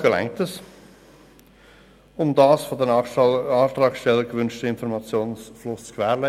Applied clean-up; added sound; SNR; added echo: none; none; none; none.